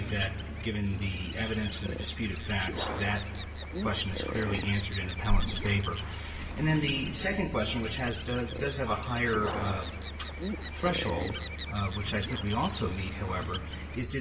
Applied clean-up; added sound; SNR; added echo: none; Bird; 9 dB; reverberation time 2.8 s.